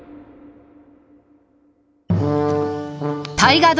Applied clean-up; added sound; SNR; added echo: none; none; none; none.